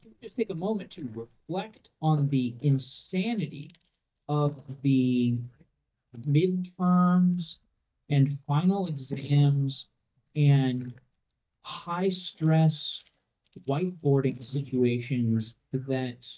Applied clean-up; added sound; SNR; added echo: neural mask model DeepFilterNet 3.